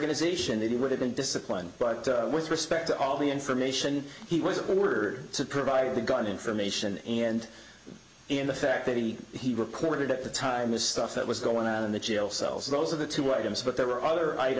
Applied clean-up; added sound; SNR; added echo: none; none; none; none.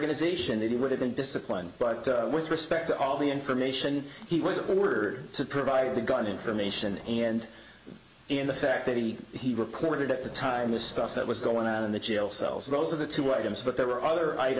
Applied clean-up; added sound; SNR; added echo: none; Boom; 19 dB; none.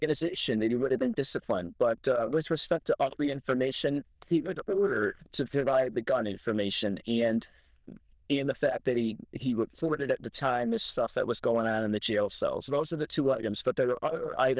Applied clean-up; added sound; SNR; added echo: neural diffusion model UNIVERSE++.